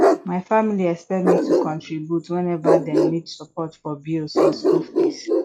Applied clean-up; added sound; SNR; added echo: classical method log-MMSE.